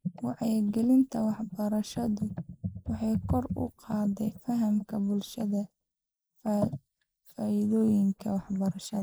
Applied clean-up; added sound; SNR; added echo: neural mask model Resemble Enhance denoiser.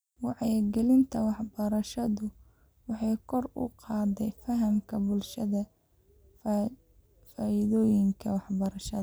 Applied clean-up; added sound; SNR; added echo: none; none; none; none.